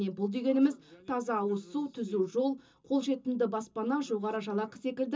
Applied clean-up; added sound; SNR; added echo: none; none; none; reverberation time 0.2 s.